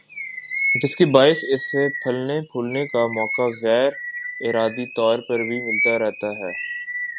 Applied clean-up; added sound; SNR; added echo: none; Bird vocalization, bird call, bird song; 7 dB; none.